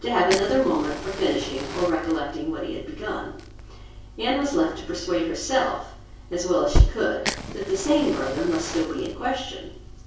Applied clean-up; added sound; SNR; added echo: none; Fire; 4 dB; reverberation time 0.6 s.